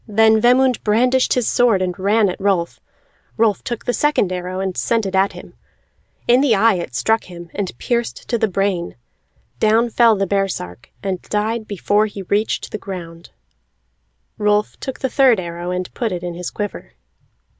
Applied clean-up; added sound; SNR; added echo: none; none; none; none.